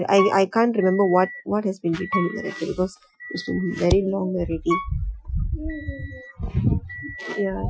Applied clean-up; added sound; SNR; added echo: classical method Wiener filter.